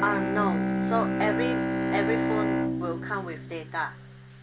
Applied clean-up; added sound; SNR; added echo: none; Bowed string instrument; -3 dB; none.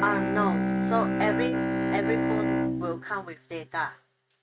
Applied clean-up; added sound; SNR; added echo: neural mask model RNNoise.